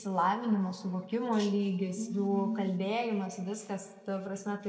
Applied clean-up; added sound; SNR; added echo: neural mask model Resemble Enhance denoiser.